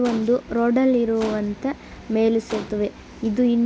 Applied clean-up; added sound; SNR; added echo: none; Gunshot, gunfire; 18 dB; none.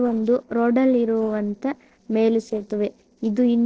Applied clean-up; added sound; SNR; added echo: neural separator model SepFormer DNS4.